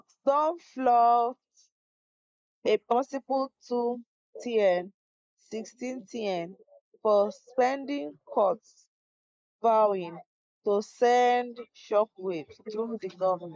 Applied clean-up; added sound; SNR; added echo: neural mask model Resemble Enhance denoiser.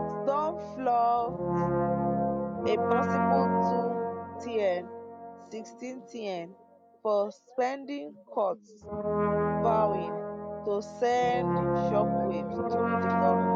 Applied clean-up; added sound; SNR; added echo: none; Brass instrument; -2 dB; none.